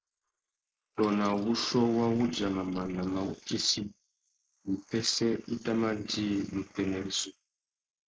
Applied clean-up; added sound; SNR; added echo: neural mask model Resemble Enhance denoiser.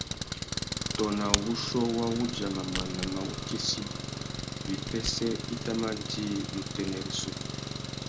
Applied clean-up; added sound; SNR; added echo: none; Camera + Engine; 2 dB; none.